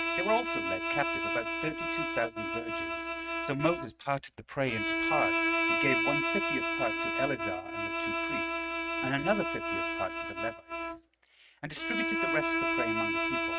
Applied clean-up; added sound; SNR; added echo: neural mask model RNNoise.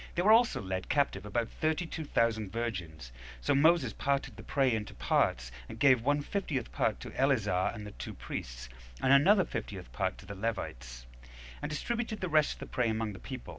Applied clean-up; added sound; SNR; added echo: none; none; none; none.